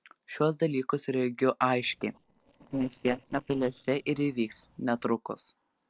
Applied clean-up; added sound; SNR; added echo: neural separator model SepFormer DNS4.